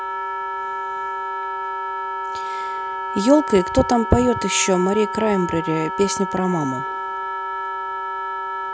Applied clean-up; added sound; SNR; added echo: none; Wind instrument, woodwind instrument; 4 dB; none.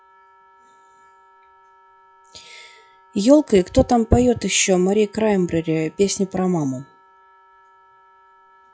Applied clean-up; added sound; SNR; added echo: classical method log-MMSE.